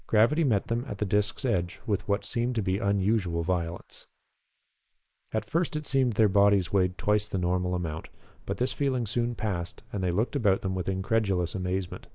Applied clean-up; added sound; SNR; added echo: neural mask model Resemble Enhance denoiser.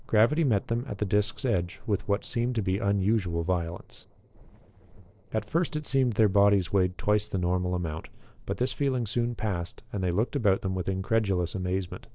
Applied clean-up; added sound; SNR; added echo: neural separator model SepFormer DNS4.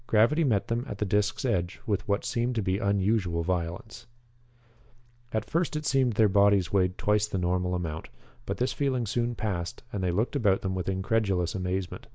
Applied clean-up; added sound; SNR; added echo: none; none; none; none.